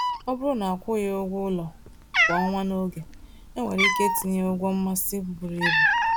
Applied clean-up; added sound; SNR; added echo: none; Cat; 0 dB; none.